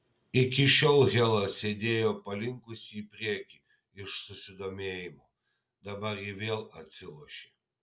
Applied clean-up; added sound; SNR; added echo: none; none; none; none.